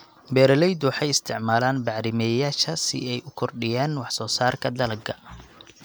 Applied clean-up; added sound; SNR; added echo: none; none; none; none.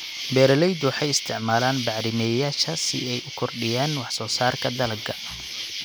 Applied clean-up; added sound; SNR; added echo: none; Insect; 9 dB; none.